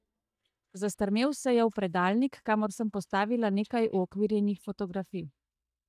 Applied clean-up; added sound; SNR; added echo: neural mask model DeepFilterNet 3.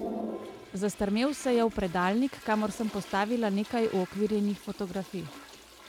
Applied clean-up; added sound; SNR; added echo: none; Toilet flush; 13 dB; none.